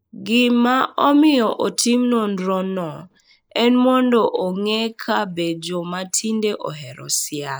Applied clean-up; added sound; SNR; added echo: neural mask model Resemble Enhance denoiser.